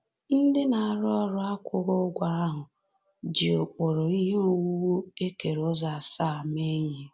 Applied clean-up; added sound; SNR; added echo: none; none; none; none.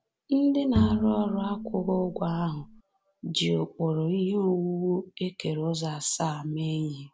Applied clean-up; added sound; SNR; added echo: none; Bowed string instrument; 2 dB; none.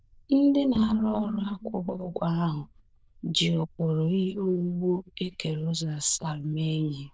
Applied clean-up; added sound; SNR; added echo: neural diffusion model UNIVERSE++.